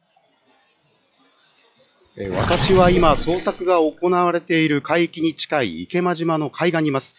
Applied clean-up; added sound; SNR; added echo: classical method log-MMSE.